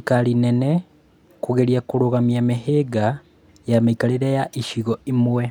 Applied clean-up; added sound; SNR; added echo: none; none; none; none.